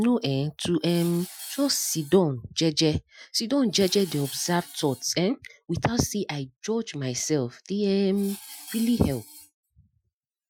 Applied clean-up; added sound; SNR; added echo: classical method Wiener filter.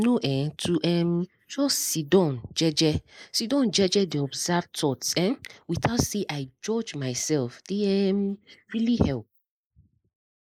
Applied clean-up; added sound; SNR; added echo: neural mask model Resemble Enhance denoiser.